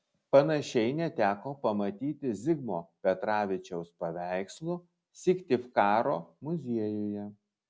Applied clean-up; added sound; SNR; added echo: none; none; none; none.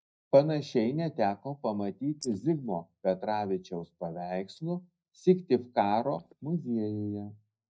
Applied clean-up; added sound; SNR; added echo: neural mask model DeepFilterNet 3.